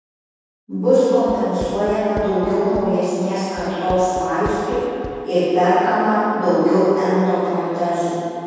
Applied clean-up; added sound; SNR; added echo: none; Writing; 16 dB; reverberation time 2.2 s.